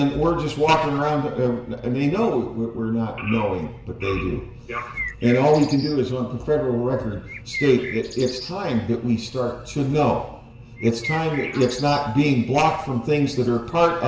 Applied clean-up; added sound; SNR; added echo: none; Bird; 12 dB; reverberation time 0.9 s.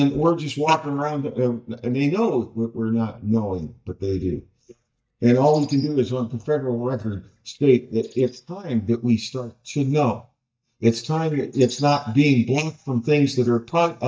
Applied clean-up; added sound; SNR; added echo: neural mask model DeepFilterNet 3.